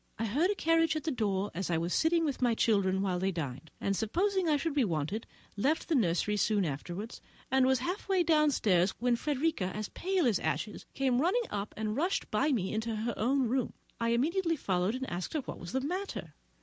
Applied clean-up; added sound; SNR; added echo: none; none; none; none.